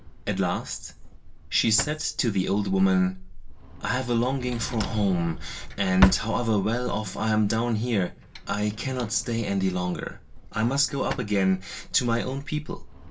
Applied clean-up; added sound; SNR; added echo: none; Drawer open or close; 9 dB; reverberation time 0.2 s.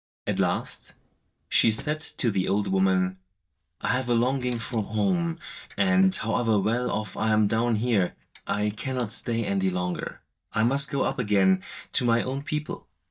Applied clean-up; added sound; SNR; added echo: neural mask model DeepFilterNet 3.